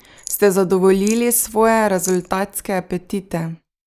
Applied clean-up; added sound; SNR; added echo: neural mask model Resemble Enhance denoiser.